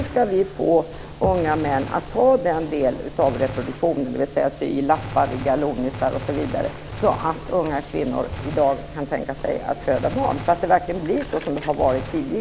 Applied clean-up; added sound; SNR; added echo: none; Gunshot, gunfire; 13 dB; none.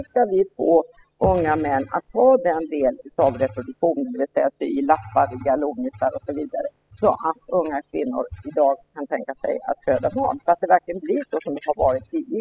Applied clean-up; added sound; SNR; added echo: classical method spectral subtraction.